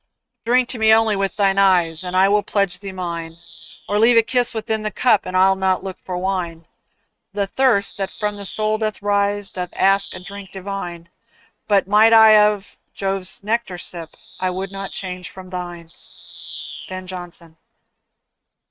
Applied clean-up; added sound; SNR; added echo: neural mask model RNNoise.